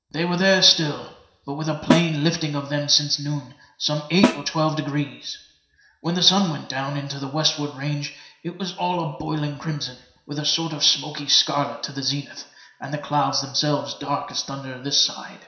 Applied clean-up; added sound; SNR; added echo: none; Snare drum; 2 dB; reverberation time 0.7 s.